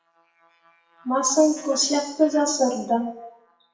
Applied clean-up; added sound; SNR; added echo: classical method WPE with log-MMSE.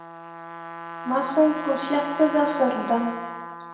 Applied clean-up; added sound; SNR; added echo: none; Trumpet; 10 dB; reverberation time 1.2 s.